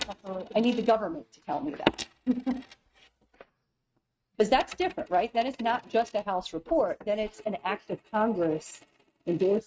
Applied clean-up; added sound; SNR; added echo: neural mask model RNNoise.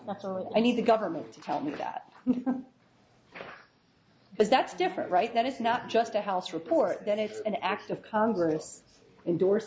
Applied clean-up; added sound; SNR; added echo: none; none; none; none.